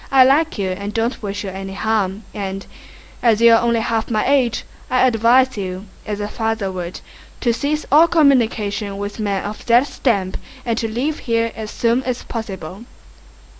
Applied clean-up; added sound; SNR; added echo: none; none; none; none.